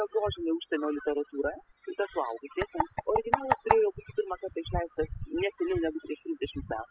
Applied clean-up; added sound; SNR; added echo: classical method spectral subtraction.